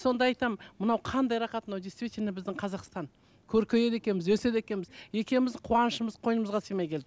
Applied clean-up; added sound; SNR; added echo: none; none; none; none.